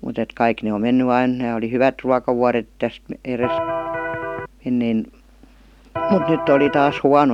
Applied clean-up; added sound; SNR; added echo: none; Electric guitar; 4 dB; none.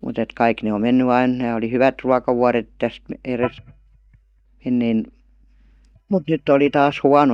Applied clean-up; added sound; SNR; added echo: neural mask model DeepFilterNet 3.